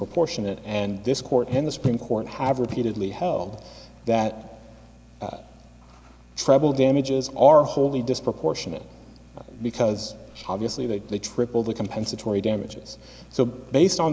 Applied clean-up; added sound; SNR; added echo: none; none; none; none.